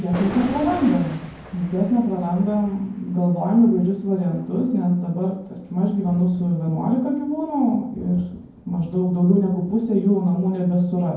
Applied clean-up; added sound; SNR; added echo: none; Thunder; 18 dB; reverberation time 0.9 s.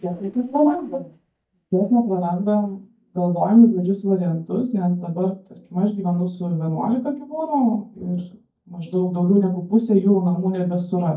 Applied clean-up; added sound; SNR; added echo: neural mask model DeepFilterNet 3.